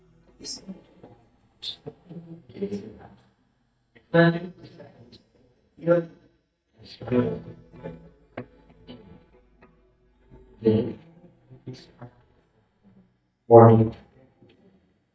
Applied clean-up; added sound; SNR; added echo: neural mask model DeepFilterNet 3.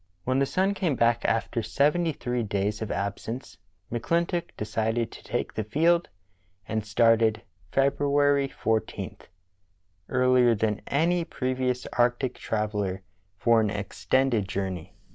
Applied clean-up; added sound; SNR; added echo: none; none; none; none.